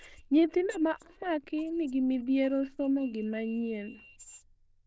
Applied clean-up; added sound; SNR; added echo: neural diffusion model UNIVERSE++.